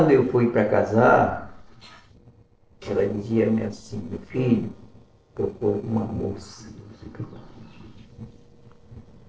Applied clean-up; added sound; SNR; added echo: neural separator model SepFormer DNS4.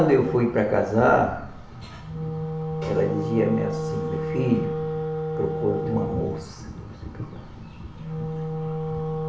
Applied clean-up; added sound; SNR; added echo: none; Wind instrument, woodwind instrument; 4 dB; reverberation time 0.7 s.